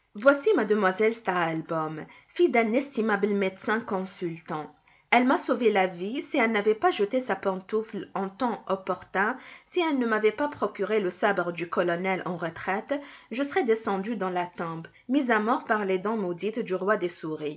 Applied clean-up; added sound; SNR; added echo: none; none; none; none.